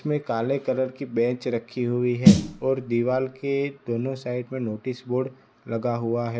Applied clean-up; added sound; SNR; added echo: none; Snare drum; -3 dB; none.